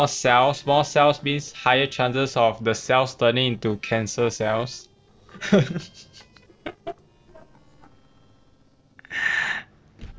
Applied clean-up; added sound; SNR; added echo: neural separator model SepFormer DNS4.